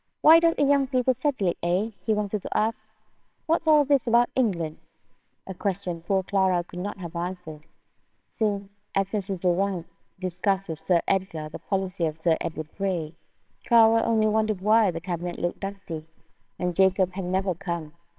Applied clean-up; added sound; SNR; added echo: neural separator model SepFormer WHAMR!.